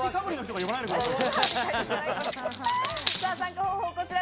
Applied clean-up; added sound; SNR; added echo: none; Coin (dropping); 8 dB; none.